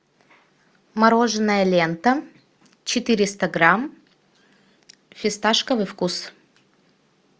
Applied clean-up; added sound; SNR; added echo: none; none; none; none.